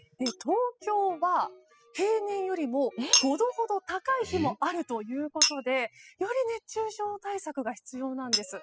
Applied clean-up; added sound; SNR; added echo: classical method spectral subtraction.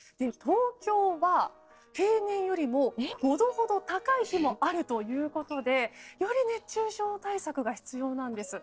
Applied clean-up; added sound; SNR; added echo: neural separator model SepFormer DNS4.